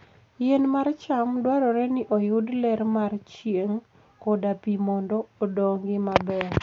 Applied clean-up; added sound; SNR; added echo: none; none; none; none.